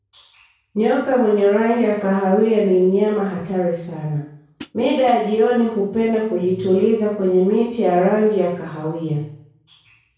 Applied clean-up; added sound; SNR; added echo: none; Hi-hat; 17 dB; reverberation time 0.6 s.